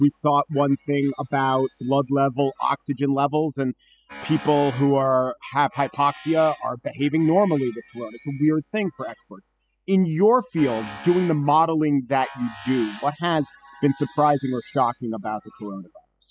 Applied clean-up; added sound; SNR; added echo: classical method spectral subtraction.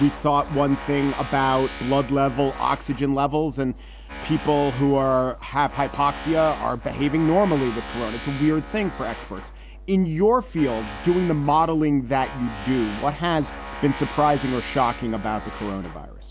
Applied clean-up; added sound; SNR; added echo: none; Tools; 12 dB; none.